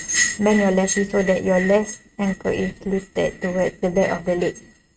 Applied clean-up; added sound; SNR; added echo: neural mask model RNNoise.